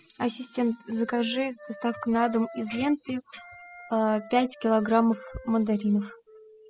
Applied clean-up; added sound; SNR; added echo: classical method spectral subtraction.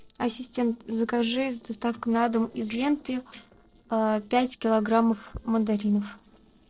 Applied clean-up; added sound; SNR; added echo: neural separator model SepFormer DNS4.